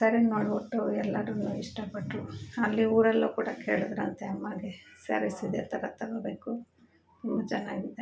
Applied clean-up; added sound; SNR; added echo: none; none; none; none.